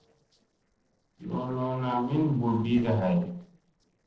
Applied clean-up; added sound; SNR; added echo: neural separator model SepFormer DNS4.